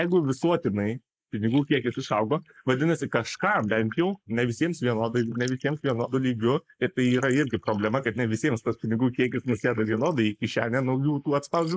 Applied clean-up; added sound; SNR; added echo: neural mask model Resemble Enhance denoiser.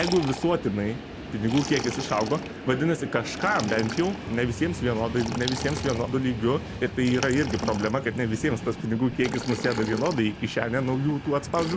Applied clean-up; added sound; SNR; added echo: none; Liquid + Train; 8 dB; none.